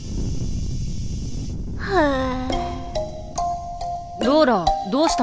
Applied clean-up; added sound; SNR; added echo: none; Fire; 5 dB; none.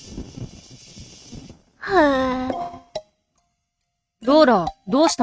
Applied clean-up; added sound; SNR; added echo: neural mask model RNNoise.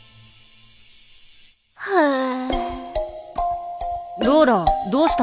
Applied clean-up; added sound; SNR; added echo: none; none; none; none.